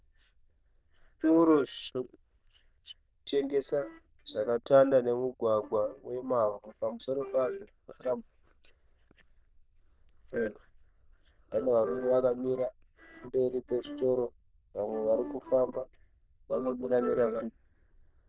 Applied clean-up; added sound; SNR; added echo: neural diffusion model UNIVERSE++.